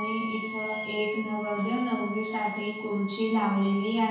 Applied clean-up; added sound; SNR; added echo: none; Wind instrument, woodwind instrument; 8 dB; reverberation time 0.6 s.